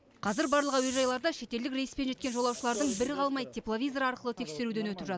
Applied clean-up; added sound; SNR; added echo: none; Hiss; 12 dB; none.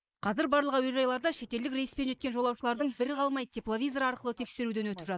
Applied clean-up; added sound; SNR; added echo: neural mask model Resemble Enhance denoiser.